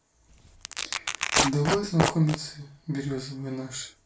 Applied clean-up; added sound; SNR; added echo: none; Tearing; 0 dB; reverberation time 0.2 s.